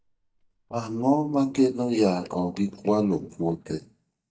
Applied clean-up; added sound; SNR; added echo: neural mask model DeepFilterNet 3.